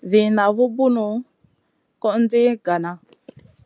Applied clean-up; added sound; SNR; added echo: none; none; none; none.